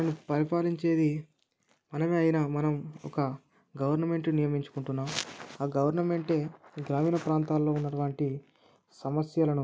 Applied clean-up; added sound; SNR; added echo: none; none; none; none.